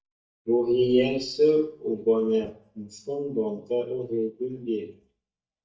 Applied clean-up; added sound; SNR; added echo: neural mask model DeepFilterNet 3.